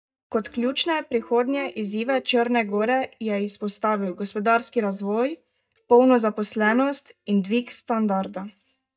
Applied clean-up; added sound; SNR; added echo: neural mask model DeepFilterNet 3.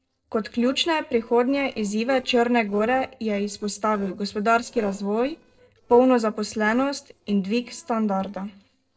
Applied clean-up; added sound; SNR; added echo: neural separator model SepFormer DNS4.